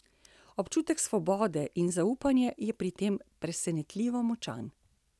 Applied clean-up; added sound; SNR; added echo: none; none; none; none.